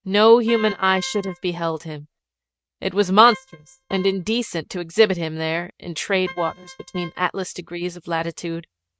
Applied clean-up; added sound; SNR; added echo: neural mask model RNNoise.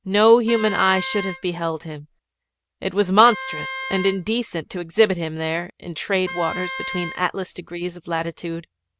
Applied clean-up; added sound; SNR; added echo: none; Wind instrument, woodwind instrument; 11 dB; none.